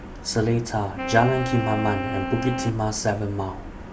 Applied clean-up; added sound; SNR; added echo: none; Wind instrument, woodwind instrument; 7 dB; none.